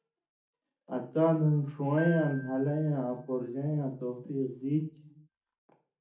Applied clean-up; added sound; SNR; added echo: none; Glockenspiel; 18 dB; reverberation time 0.4 s.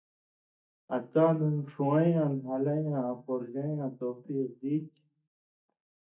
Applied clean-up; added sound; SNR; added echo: neural mask model DeepFilterNet 3.